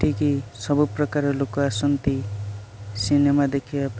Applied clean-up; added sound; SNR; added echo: none; none; none; none.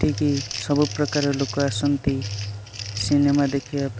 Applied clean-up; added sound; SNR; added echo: none; Crumpling, crinkling; 14 dB; none.